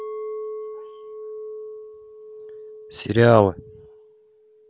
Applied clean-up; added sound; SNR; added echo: none; Chink, clink; 12 dB; none.